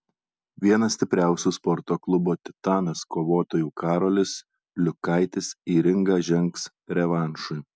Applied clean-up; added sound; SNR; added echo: none; none; none; none.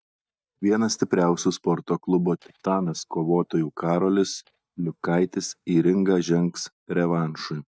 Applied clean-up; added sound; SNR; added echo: neural mask model DeepFilterNet 3.